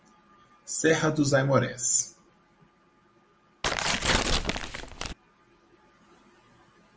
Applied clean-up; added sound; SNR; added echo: none; Tearing; -3 dB; none.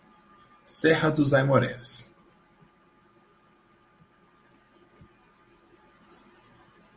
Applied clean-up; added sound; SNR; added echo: none; none; none; none.